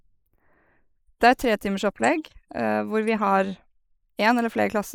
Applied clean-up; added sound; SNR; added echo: neural mask model Resemble Enhance denoiser.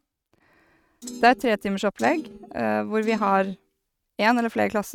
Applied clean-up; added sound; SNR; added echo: neural mask model RNNoise.